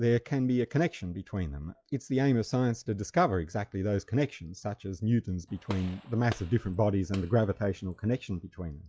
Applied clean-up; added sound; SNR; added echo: classical method log-MMSE.